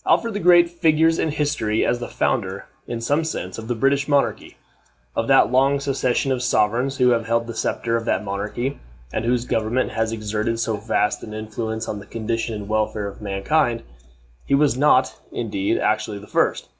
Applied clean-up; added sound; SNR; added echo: none; none; none; none.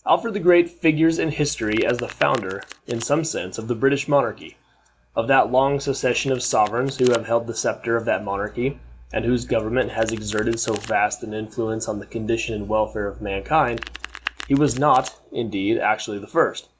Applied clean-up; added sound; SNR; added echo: none; Domestic sounds, home sounds; 20 dB; none.